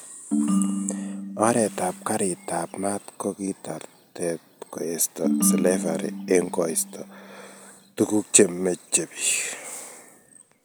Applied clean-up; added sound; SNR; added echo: none; Ringtone; 3 dB; none.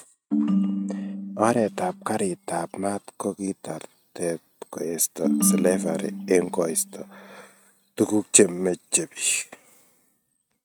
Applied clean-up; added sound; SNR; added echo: neural mask model RNNoise.